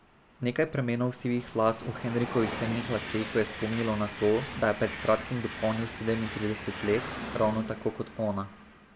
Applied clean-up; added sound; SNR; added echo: none; Train; 10 dB; none.